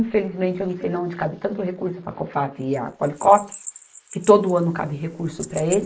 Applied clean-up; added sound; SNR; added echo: neural mask model Resemble Enhance denoiser.